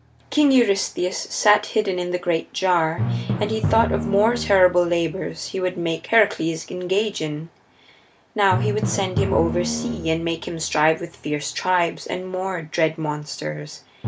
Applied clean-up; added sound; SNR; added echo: none; Drum; 8 dB; none.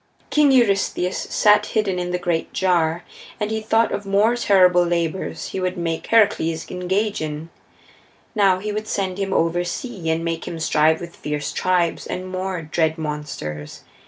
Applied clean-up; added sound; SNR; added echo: none; none; none; none.